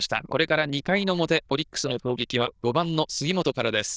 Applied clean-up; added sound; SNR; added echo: neural diffusion model UNIVERSE++.